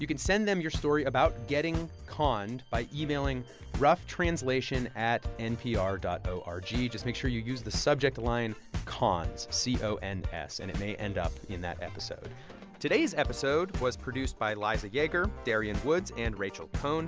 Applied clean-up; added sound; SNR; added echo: none; none; none; none.